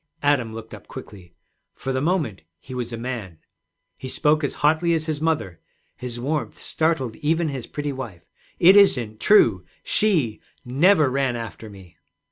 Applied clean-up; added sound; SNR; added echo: none; none; none; none.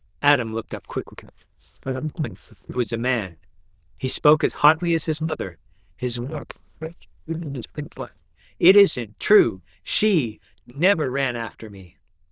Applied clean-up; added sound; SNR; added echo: neural diffusion model UNIVERSE++.